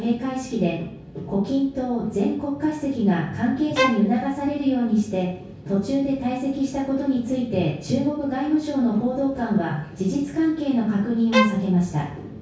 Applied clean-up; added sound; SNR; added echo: none; Bowed string instrument; 2 dB; reverberation time 0.6 s.